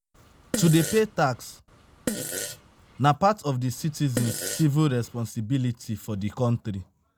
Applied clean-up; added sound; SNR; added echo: none; Fart; 9 dB; none.